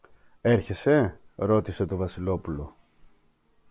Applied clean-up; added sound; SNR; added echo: none; none; none; none.